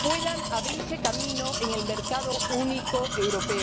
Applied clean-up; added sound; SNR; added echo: none; Domestic sounds, home sounds; 1 dB; none.